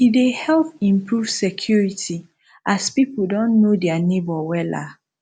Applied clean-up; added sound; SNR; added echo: none; none; none; none.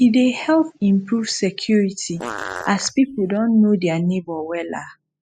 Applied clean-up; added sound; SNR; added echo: classical method spectral subtraction.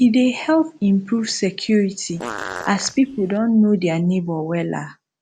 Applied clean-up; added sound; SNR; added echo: none; Fart; 13 dB; none.